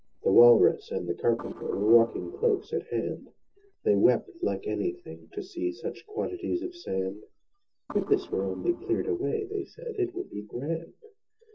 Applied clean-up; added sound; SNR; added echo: neural separator model SepFormer DNS4.